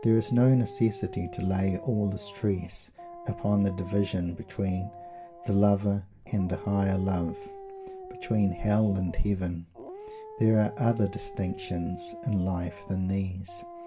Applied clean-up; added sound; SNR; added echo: none; Dog; 15 dB; reverberation time 0.2 s.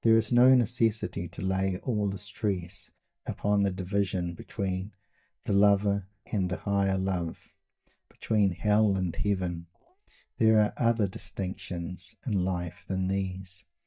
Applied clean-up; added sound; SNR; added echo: neural mask model DeepFilterNet 3.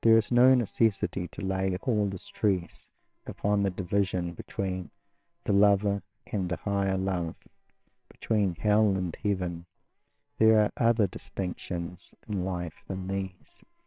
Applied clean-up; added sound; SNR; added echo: neural separator model SepFormer WHAMR!.